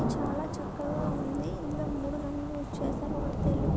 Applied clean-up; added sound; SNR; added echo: none; Thunder; -4 dB; none.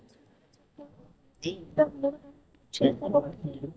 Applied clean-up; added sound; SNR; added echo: neural mask model DeepFilterNet 3.